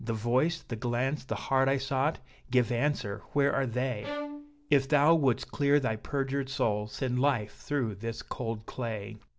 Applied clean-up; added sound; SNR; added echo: none; Bowed string instrument; 11 dB; none.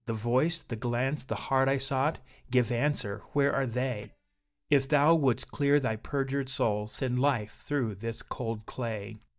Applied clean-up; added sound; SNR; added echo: neural mask model DeepFilterNet 3.